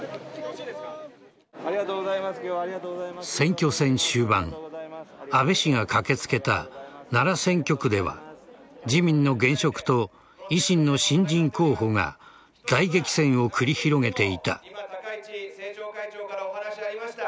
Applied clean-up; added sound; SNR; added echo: none; none; none; none.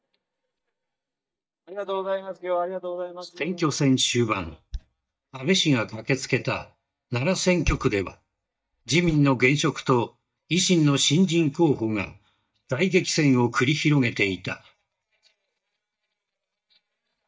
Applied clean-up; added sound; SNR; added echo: neural mask model DeepFilterNet 3.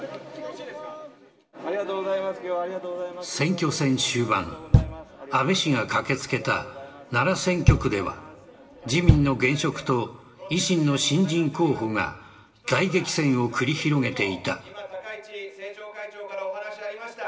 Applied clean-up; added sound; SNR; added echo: none; Knock; -2 dB; reverberation time 0.9 s.